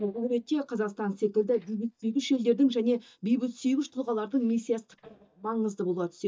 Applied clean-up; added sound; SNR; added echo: neural mask model DeepFilterNet 3.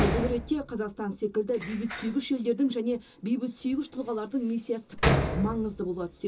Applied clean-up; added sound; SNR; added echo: none; Door; 4 dB; reverberation time 0.2 s.